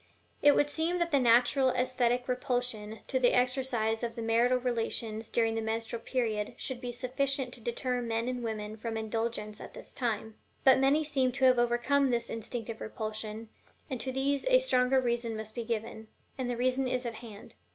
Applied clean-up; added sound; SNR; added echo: none; none; none; none.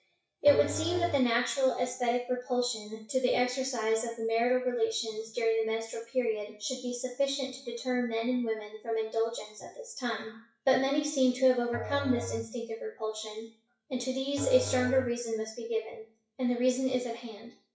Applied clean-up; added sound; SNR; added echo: classical method WPE with log-MMSE.